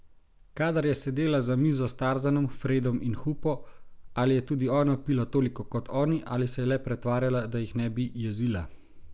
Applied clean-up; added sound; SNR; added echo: none; none; none; none.